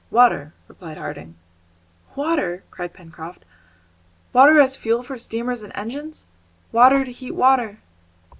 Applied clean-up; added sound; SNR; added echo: none; none; none; none.